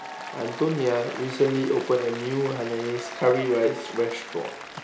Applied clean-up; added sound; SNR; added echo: none; Applause; 12 dB; none.